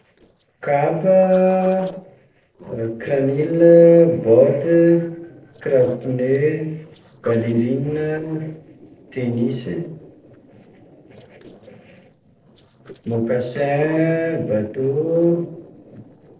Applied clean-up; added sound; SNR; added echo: neural separator model SepFormer DNS4.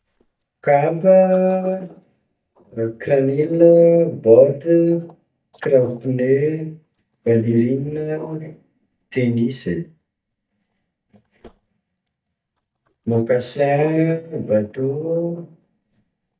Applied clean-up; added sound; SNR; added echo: neural mask model DeepFilterNet 3.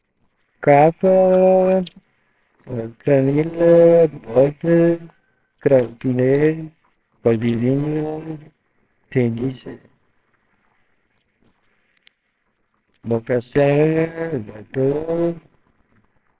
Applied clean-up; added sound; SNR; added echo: neural separator model SepFormer WHAMR!.